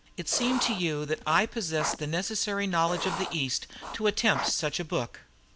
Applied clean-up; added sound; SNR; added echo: none; Writing; 9 dB; none.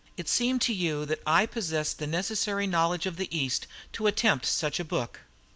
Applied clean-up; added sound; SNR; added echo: none; none; none; none.